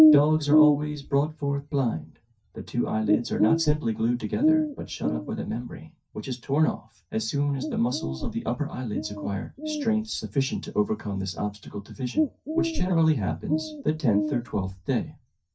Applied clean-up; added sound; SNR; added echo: neural mask model DeepFilterNet 3.